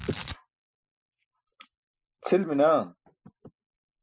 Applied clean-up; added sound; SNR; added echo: classical method spectral subtraction.